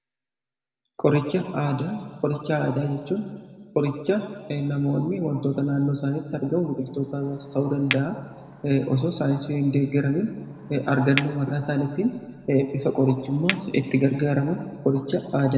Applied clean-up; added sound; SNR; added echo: none; Chink, clink; 13 dB; reverberation time 1.8 s.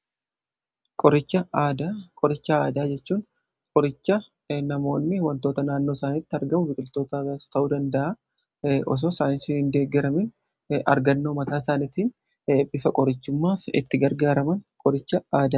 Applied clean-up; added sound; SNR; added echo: none; none; none; none.